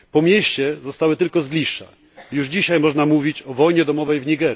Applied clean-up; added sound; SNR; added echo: none; none; none; none.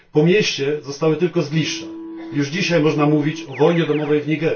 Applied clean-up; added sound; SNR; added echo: none; Keyboard (musical); 17 dB; reverberation time 0.2 s.